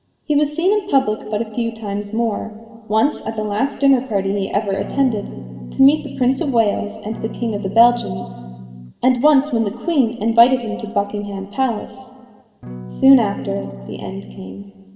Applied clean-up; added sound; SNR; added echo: none; Electric guitar / Strum; 13 dB; reverberation time 1.6 s.